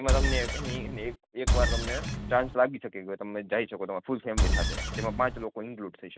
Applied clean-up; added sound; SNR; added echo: none; Engine; -4 dB; none.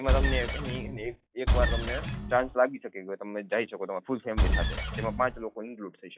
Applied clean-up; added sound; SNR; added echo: classical method log-MMSE.